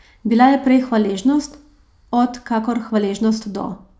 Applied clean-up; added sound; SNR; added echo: none; none; none; none.